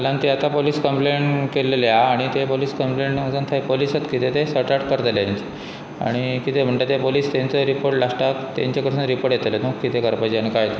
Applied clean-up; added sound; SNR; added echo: none; none; none; none.